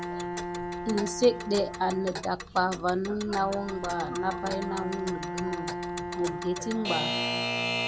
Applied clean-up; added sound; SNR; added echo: none; Bowed string instrument + Alarm / Clock; 3 dB; none.